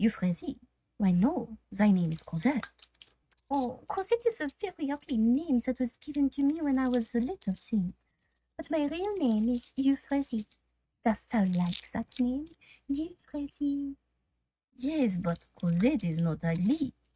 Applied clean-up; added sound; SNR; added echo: neural mask model RNNoise.